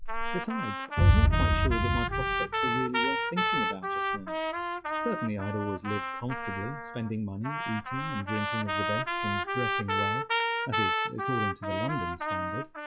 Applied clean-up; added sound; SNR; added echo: classical method log-MMSE.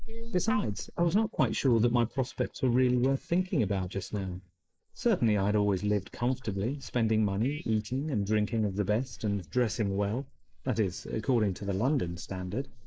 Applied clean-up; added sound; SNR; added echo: neural mask model Resemble Enhance denoiser.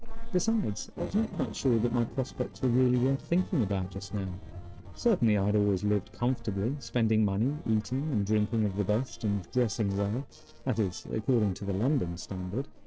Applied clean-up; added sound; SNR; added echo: neural separator model SepFormer DNS4.